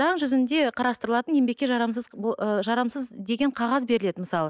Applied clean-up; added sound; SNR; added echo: none; none; none; none.